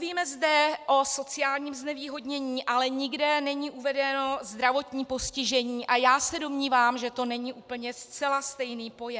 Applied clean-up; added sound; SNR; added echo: none; none; none; none.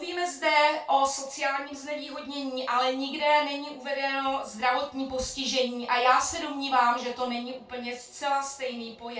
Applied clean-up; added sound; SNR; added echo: none; none; none; reverberation time 0.2 s.